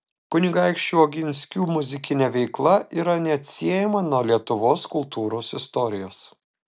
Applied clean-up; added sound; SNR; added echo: none; none; none; none.